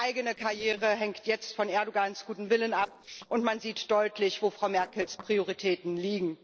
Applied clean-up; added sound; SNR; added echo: neural separator model SepFormer DNS4.